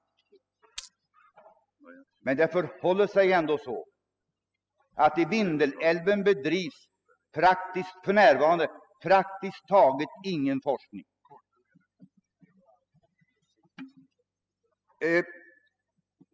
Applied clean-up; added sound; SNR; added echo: classical method spectral subtraction.